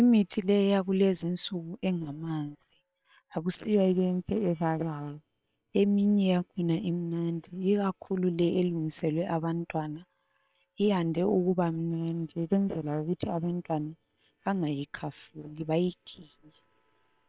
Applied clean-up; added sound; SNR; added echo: neural separator model SepFormer WHAM!.